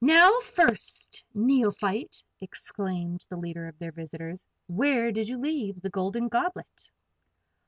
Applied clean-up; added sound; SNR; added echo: none; none; none; none.